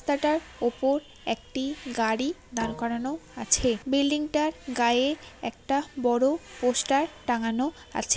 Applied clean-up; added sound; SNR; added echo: none; Bowed string instrument; 19 dB; none.